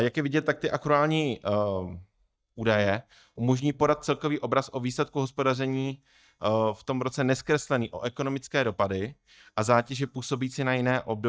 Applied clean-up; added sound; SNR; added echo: neural mask model DeepFilterNet 3.